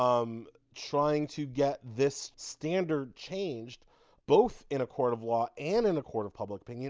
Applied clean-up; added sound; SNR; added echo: none; none; none; none.